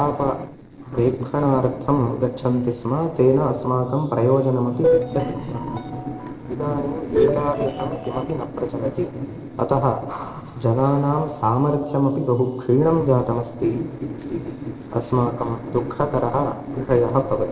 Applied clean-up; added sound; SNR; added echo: neural separator model SepFormer DNS4.